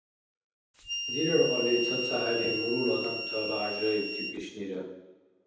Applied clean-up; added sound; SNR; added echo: none; Harmonica; 3 dB; reverberation time 0.9 s.